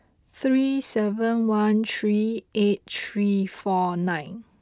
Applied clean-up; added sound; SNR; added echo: none; none; none; none.